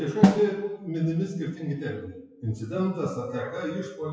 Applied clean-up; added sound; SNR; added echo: classical method WPE with log-MMSE.